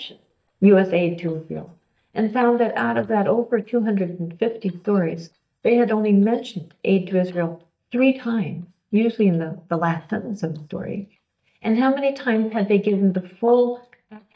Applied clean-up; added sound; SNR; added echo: neural mask model DeepFilterNet 3.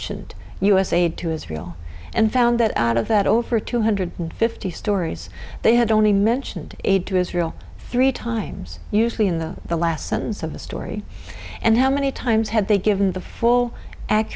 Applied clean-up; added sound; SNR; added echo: none; none; none; none.